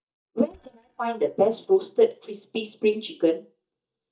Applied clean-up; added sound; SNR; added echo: neural mask model DeepFilterNet 3.